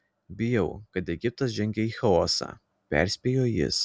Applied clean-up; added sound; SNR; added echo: none; none; none; none.